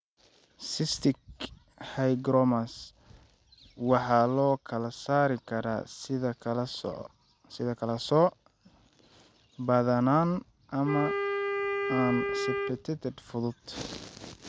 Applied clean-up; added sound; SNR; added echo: none; Wind instrument, woodwind instrument; 3 dB; none.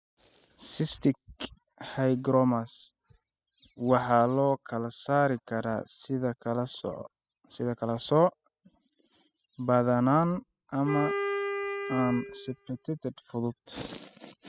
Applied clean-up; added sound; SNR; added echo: classical method spectral subtraction.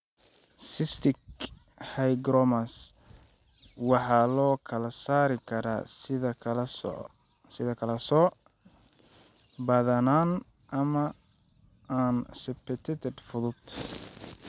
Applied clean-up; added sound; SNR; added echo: none; none; none; none.